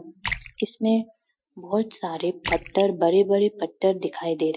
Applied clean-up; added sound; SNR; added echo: classical method Wiener filter.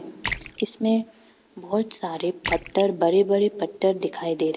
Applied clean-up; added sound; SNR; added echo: none; Splash, splatter; 13 dB; none.